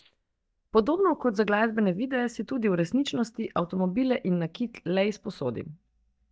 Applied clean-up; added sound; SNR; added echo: neural mask model DeepFilterNet 3.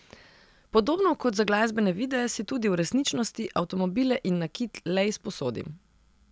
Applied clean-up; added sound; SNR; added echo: none; none; none; none.